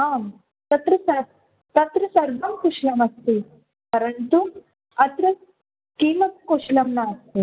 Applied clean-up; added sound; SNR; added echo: none; none; none; none.